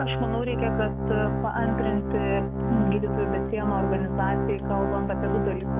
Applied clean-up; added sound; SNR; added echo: none; Organ; -3 dB; none.